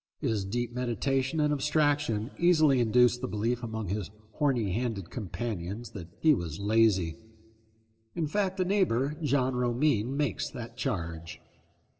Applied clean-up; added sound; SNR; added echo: none; none; none; reverberation time 0.5 s.